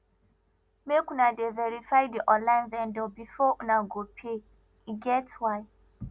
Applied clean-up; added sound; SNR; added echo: none; none; none; none.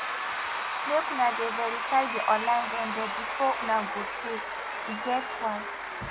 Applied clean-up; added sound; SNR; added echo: none; Applause / Crowd / Cheering; 2 dB; none.